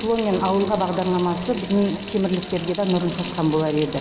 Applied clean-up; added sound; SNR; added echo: none; Sink (filling or washing) / Water tap, faucet; 10 dB; none.